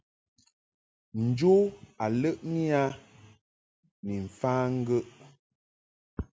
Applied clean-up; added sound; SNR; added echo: none; none; none; none.